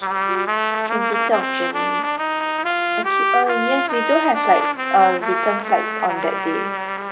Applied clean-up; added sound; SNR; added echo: none; Trumpet; -1 dB; none.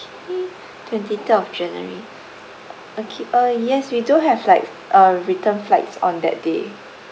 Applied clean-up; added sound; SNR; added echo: none; none; none; none.